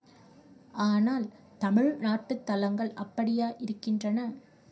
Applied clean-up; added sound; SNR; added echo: none; none; none; reverberation time 0.2 s.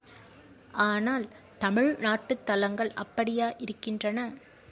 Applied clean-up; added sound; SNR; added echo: none; none; none; none.